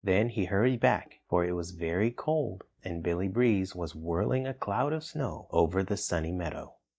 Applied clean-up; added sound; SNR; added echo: neural mask model DeepFilterNet 3.